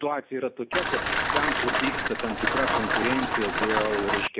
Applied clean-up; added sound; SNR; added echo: none; Rain; -3 dB; none.